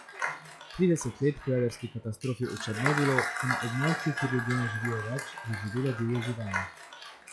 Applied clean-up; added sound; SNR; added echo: classical method log-MMSE.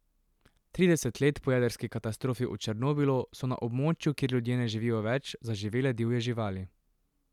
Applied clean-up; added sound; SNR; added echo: none; none; none; none.